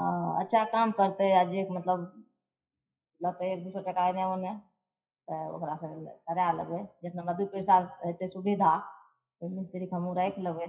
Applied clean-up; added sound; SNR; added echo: classical method WPE with log-MMSE.